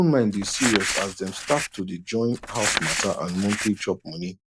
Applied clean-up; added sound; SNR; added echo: none; Crumpling, crinkling; 5 dB; none.